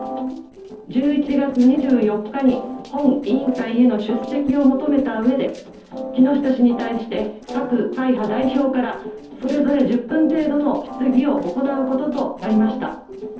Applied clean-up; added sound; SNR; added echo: neural separator model SepFormer DNS4.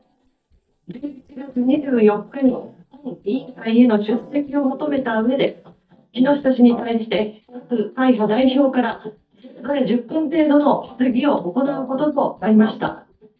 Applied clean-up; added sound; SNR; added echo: neural mask model DeepFilterNet 3.